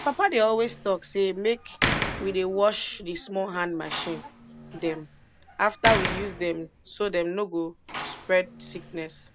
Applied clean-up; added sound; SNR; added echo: none; Slam; 7 dB; none.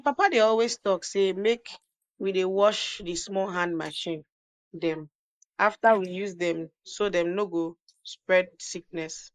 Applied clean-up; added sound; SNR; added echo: neural mask model Resemble Enhance denoiser.